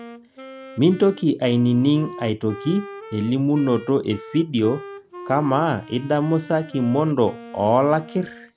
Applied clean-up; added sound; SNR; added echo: none; Wind instrument, woodwind instrument; 17 dB; none.